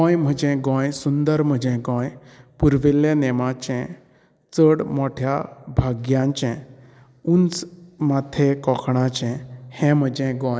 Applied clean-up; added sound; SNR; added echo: none; none; none; none.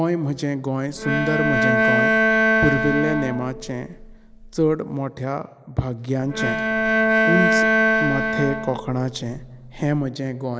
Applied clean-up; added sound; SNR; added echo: none; Bowed string instrument; -3 dB; none.